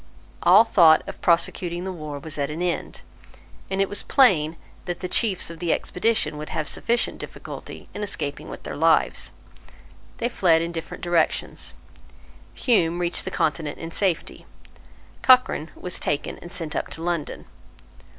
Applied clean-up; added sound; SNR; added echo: none; none; none; none.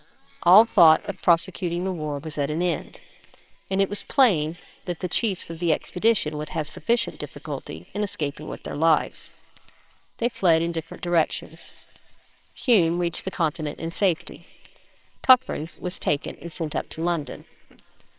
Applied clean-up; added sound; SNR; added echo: neural separator model SepFormer WHAMR!.